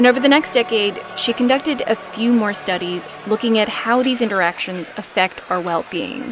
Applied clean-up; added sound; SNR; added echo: none; Crowd; 16 dB; none.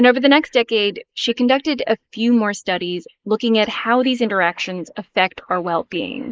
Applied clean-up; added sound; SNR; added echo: neural mask model Resemble Enhance denoiser.